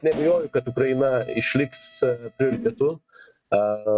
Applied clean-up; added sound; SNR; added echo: neural mask model RNNoise.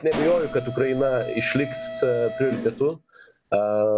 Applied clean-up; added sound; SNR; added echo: none; Mechanisms; 10 dB; none.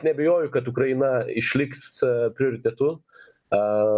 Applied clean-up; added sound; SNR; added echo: none; none; none; none.